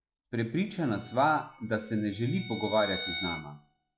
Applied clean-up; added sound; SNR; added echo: classical method log-MMSE.